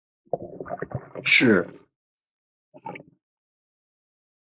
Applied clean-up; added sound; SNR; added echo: neural mask model Resemble Enhance denoiser.